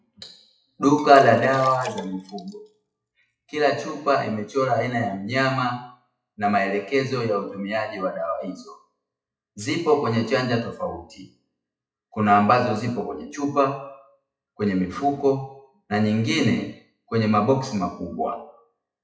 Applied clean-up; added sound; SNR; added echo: classical method WPE with log-MMSE.